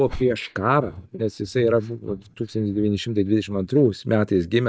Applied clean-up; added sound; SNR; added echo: neural mask model DeepFilterNet 3.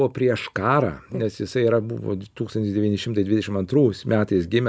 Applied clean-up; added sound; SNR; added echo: none; none; none; none.